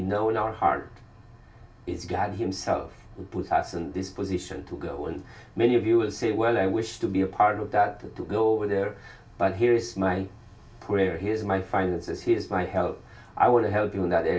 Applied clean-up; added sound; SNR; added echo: none; none; none; reverberation time 0.2 s.